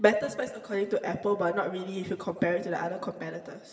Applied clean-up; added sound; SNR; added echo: none; none; none; reverberation time 1.7 s.